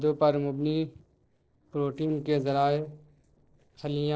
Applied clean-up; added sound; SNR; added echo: neural separator model SepFormer DNS4.